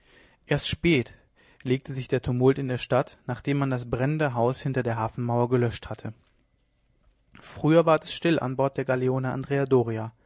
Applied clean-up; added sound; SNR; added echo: none; none; none; none.